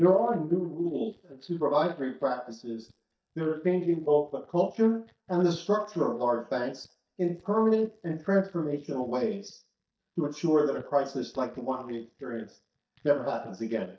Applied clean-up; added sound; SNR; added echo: neural mask model DeepFilterNet 3.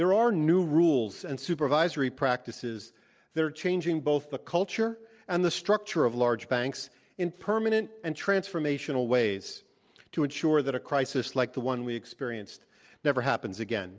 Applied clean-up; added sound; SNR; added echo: none; none; none; none.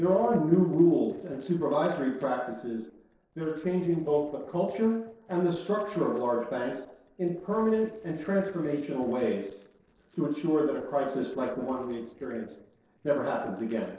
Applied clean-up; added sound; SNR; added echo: neural separator model SepFormer DNS4.